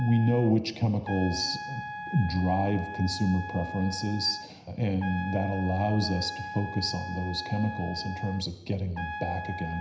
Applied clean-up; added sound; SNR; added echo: none; Trumpet; 10 dB; reverberation time 0.9 s.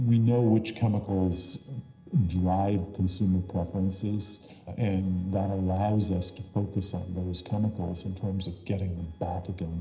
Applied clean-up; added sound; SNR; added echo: neural separator model SepFormer DNS4.